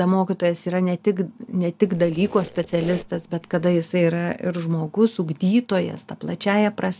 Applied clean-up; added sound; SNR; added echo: none; Squeak; 17 dB; none.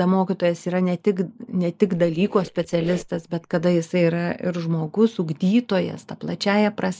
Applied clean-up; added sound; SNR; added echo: neural mask model Resemble Enhance denoiser.